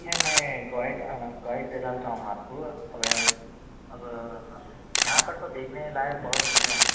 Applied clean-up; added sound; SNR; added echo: none; Camera; -5 dB; reverberation time 1.0 s.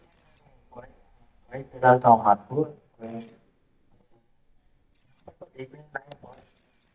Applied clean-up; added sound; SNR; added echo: neural mask model DeepFilterNet 3.